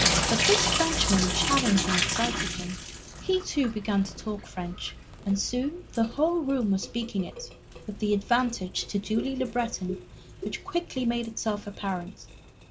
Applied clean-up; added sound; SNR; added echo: none; Drip / Sink (filling or washing); 3 dB; none.